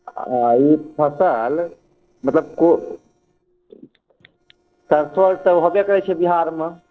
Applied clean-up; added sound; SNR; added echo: neural separator model SepFormer DNS4.